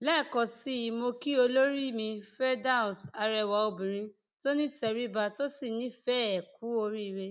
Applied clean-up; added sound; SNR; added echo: none; none; none; none.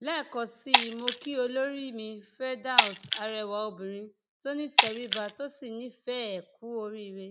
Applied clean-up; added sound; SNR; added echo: none; Shatter; -3 dB; none.